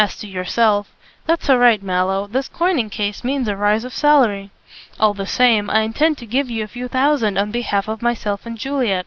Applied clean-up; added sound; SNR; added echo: none; none; none; none.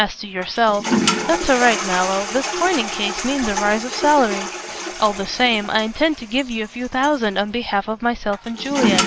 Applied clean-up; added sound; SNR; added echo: none; Toilet flush; 5 dB; none.